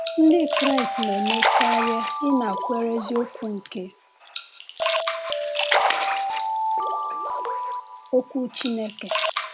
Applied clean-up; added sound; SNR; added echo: none; Splash, splatter + Alarm; -2 dB; none.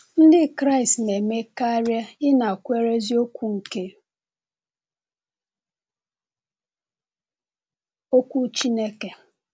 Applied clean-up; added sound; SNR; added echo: none; none; none; none.